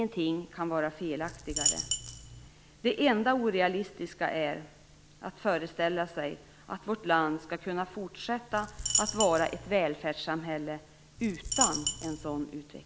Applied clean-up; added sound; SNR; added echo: none; Coin (dropping); 1 dB; none.